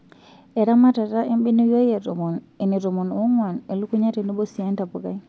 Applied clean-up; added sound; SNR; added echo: none; none; none; none.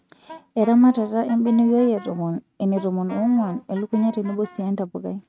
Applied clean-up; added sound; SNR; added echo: neural mask model RNNoise.